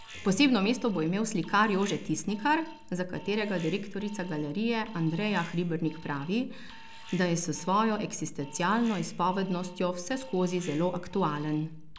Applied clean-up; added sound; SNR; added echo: none; Alarm; 15 dB; none.